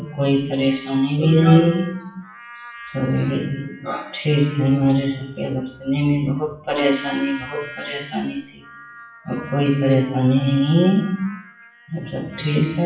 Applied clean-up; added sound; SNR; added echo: classical method WPE with log-MMSE.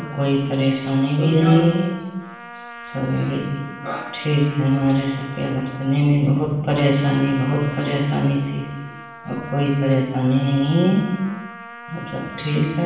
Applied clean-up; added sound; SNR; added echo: none; Trumpet; 17 dB; reverberation time 1.1 s.